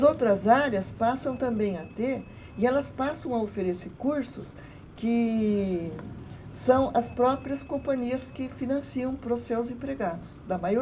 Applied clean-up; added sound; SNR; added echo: none; Screech; 16 dB; reverberation time 0.4 s.